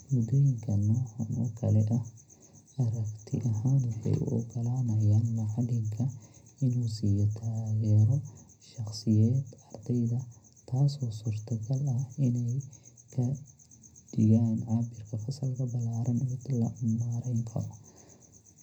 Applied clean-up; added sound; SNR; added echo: none; none; none; reverberation time 0.3 s.